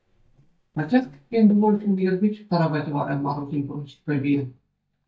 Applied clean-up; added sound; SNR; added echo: neural mask model DeepFilterNet 3.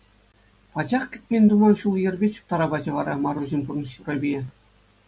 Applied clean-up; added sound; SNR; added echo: none; none; none; none.